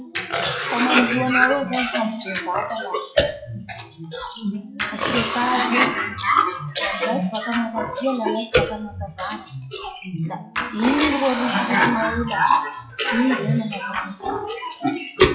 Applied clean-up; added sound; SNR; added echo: classical method WPE with log-MMSE.